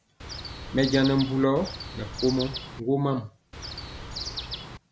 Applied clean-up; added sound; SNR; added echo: none; Chirp, tweet; 9 dB; none.